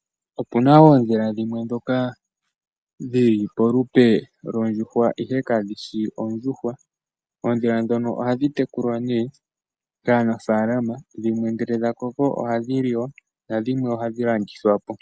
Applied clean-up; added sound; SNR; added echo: none; none; none; none.